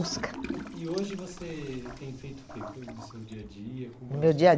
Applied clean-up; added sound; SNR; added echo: none; Toilet flush / Gurgling; 14 dB; none.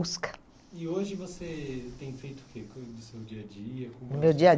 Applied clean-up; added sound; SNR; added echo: none; none; none; none.